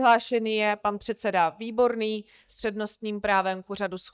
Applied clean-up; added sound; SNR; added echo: neural mask model DeepFilterNet 3.